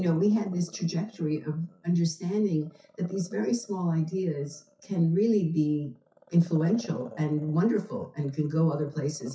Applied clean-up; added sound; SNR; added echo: classical method WPE with log-MMSE.